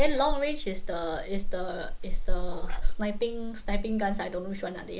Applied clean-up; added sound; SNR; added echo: neural mask model Resemble Enhance denoiser.